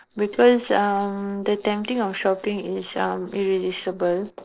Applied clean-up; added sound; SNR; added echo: neural separator model SepFormer DNS4.